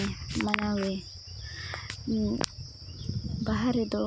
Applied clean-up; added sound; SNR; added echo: none; Motorcycle; 15 dB; none.